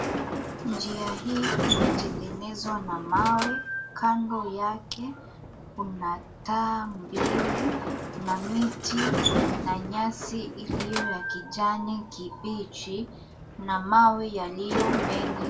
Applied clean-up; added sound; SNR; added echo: none; Sliding door; 2 dB; reverberation time 0.2 s.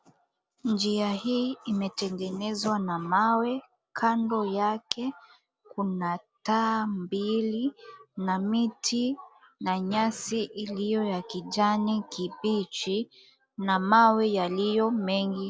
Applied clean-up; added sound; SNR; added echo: none; none; none; none.